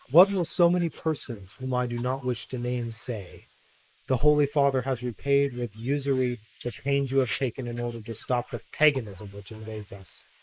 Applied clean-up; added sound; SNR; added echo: neural mask model Resemble Enhance denoiser.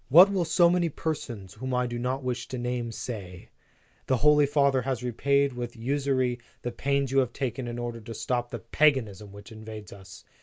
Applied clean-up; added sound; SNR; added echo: none; none; none; none.